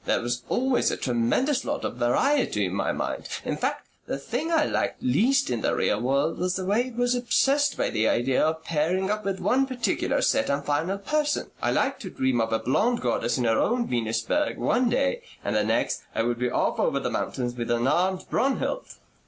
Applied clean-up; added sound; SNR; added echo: none; none; none; none.